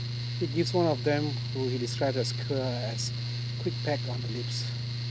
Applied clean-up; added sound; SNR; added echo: none; Mechanical fan; 0 dB; none.